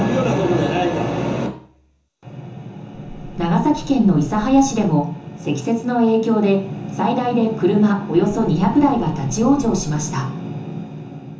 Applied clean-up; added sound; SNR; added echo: none; Meow; 17 dB; reverberation time 0.7 s.